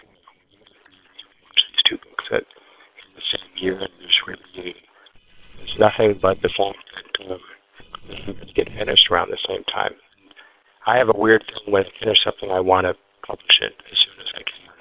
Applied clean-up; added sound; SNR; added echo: neural separator model SepFormer WHAM!.